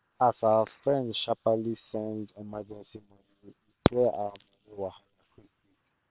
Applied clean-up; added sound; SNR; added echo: neural separator model SepFormer WHAM!.